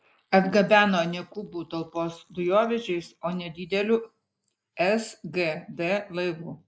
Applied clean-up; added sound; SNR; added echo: neural mask model Resemble Enhance denoiser.